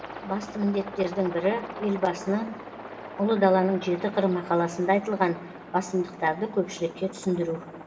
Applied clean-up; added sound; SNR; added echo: none; Aircraft; 13 dB; reverberation time 1.6 s.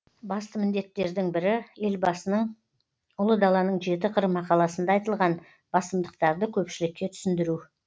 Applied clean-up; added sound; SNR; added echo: none; none; none; none.